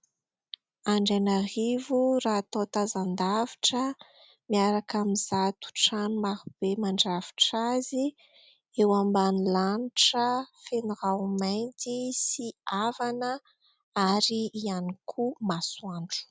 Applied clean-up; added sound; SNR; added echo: none; none; none; none.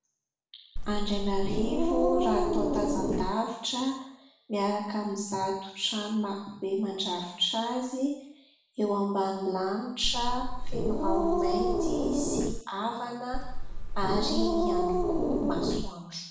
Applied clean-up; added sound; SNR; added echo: none; Growling; -4 dB; reverberation time 0.7 s.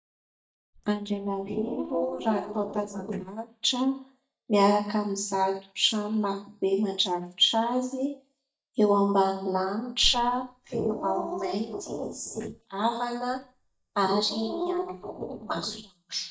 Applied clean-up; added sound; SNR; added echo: neural mask model DeepFilterNet 3.